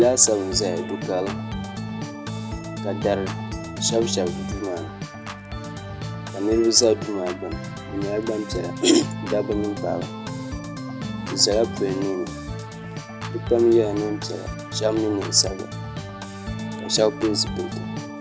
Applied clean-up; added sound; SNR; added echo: none; Organ; 6 dB; none.